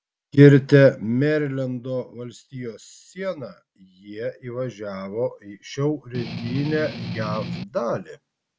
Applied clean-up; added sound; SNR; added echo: none; Strum; 8 dB; none.